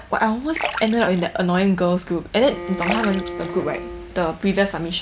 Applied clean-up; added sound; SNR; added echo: none; Bowed string instrument + Splash, splatter; 10 dB; none.